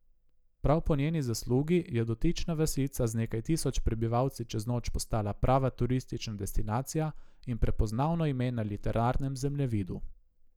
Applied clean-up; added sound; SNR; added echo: none; none; none; none.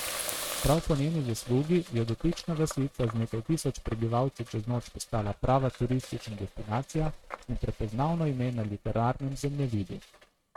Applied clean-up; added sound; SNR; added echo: neural mask model RNNoise.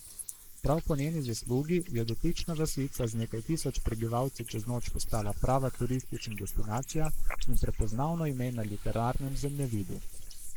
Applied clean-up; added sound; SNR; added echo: neural mask model Resemble Enhance denoiser.